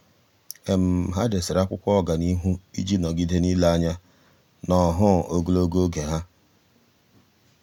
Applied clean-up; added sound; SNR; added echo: none; none; none; none.